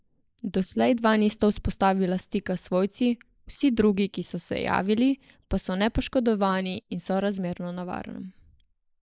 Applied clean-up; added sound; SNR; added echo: neural mask model Resemble Enhance denoiser.